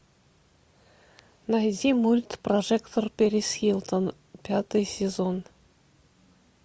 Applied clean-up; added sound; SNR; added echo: none; none; none; none.